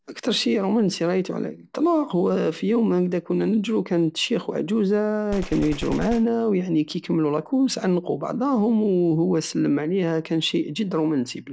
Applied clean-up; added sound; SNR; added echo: none; Gunshot, gunfire; 12 dB; none.